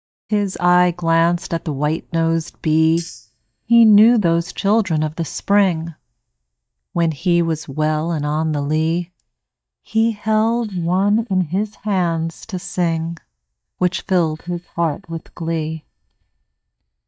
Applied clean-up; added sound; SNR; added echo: neural mask model DeepFilterNet 3.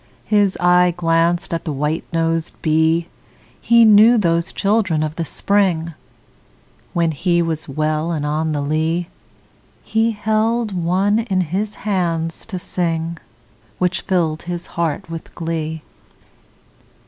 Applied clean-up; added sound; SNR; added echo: none; none; none; none.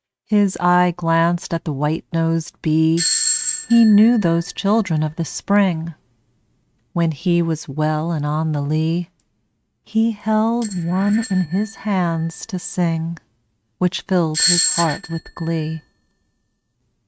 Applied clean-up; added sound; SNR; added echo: neural mask model RNNoise.